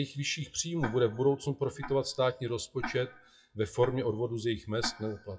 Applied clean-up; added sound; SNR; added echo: classical method WPE with log-MMSE.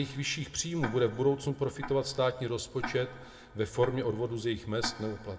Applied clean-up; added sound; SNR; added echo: none; Tick-tock; 13 dB; reverberation time 0.9 s.